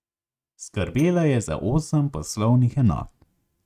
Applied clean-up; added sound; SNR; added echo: neural mask model RNNoise.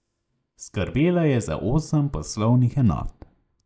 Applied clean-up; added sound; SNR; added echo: neural mask model DeepFilterNet 3.